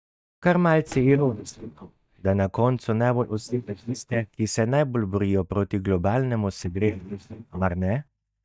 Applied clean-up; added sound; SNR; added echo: neural mask model DeepFilterNet 3.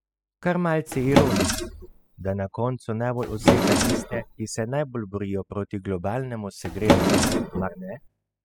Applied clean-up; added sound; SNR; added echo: classical method spectral subtraction.